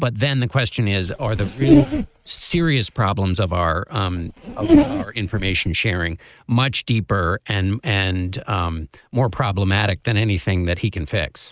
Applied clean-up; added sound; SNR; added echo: neural mask model RNNoise.